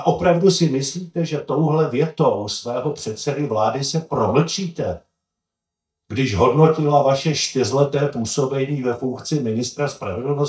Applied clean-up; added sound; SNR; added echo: neural mask model DeepFilterNet 3.